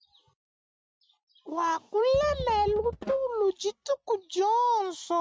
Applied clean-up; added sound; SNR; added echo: neural mask model RNNoise.